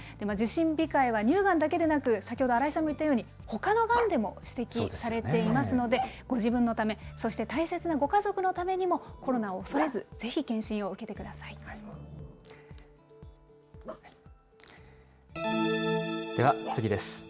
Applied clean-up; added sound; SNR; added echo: none; Growling; 16 dB; none.